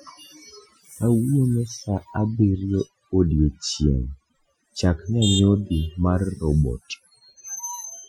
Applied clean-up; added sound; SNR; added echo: classical method Wiener filter.